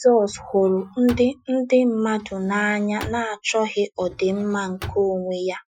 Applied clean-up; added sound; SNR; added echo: classical method Wiener filter.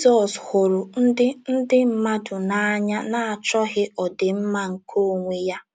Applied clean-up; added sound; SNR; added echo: none; none; none; none.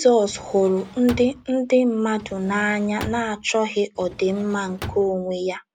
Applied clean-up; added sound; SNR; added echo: none; Drawer open or close; 17 dB; none.